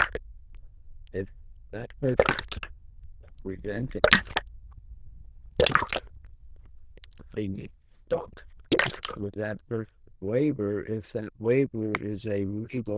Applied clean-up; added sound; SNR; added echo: neural diffusion model UNIVERSE++.